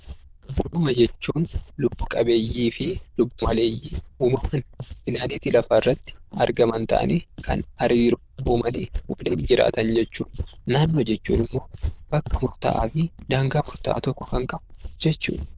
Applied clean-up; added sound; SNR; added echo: neural diffusion model UNIVERSE++.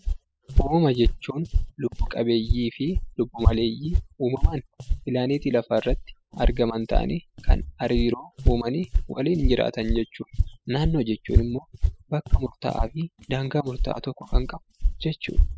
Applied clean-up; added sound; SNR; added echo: classical method spectral subtraction.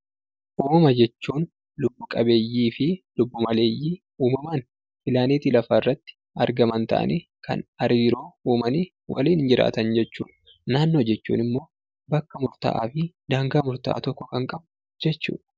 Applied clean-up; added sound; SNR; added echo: none; none; none; none.